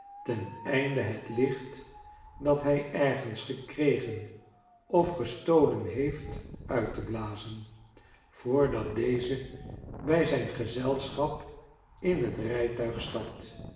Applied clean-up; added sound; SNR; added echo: none; Wind; 15 dB; reverberation time 1.0 s.